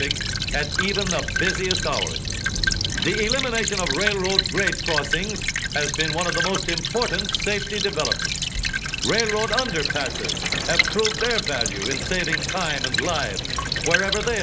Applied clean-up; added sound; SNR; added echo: none; Stream / Trickle, dribble; 0 dB; none.